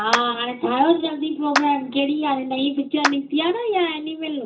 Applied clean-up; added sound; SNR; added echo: none; Clapping; 8 dB; reverberation time 0.2 s.